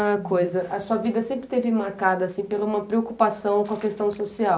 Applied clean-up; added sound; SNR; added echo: none; none; none; none.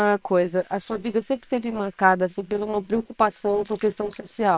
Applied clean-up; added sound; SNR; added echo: neural separator model SepFormer WHAM!.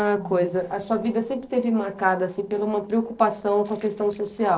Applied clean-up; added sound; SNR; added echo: neural separator model SepFormer DNS4.